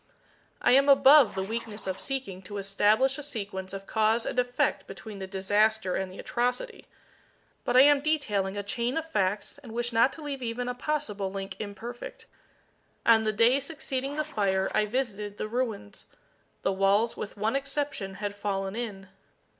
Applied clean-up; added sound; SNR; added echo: none; Writing; 19 dB; none.